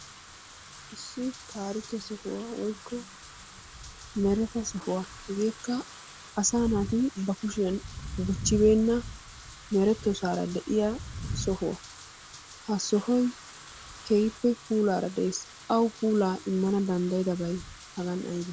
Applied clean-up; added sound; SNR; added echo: none; Wind / Rain; 13 dB; none.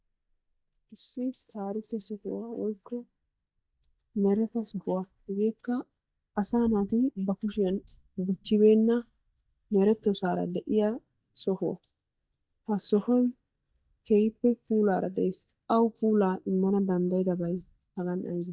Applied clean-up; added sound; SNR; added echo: neural mask model DeepFilterNet 3.